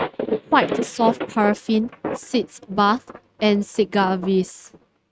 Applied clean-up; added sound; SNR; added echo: neural mask model RNNoise.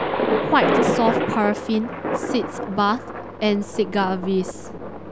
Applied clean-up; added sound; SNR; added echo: none; Thunder; 1 dB; none.